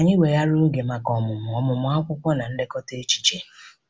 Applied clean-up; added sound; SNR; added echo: none; none; none; none.